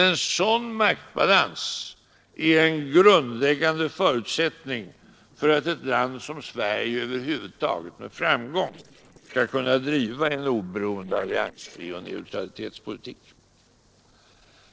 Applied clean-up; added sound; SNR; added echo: neural separator model SepFormer DNS4.